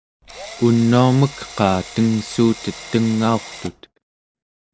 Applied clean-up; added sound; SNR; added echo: none; Drill; 17 dB; none.